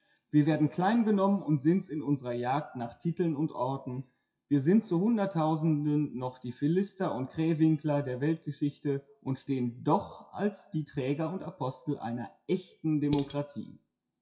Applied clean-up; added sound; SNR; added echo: classical method WPE with log-MMSE.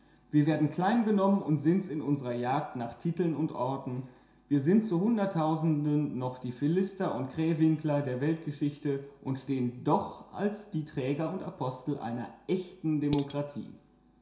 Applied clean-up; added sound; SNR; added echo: none; Dishes, pots, and pans; 14 dB; reverberation time 0.7 s.